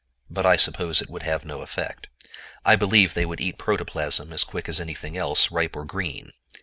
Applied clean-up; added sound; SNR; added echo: none; none; none; none.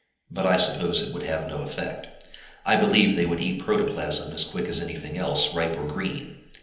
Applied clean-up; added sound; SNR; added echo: none; none; none; reverberation time 0.9 s.